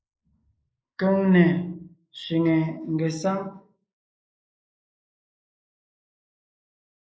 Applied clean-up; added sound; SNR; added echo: neural mask model Resemble Enhance denoiser.